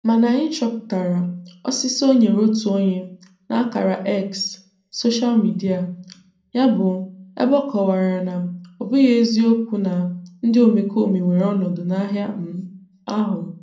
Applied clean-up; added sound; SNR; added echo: none; none; none; reverberation time 0.5 s.